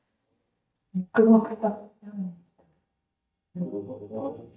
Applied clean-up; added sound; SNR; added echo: neural mask model DeepFilterNet 3.